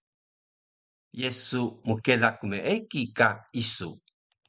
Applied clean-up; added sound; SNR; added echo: none; none; none; none.